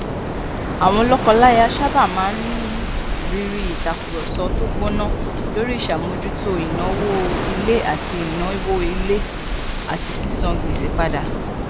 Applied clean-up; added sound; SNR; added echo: none; Waves, surf; 1 dB; none.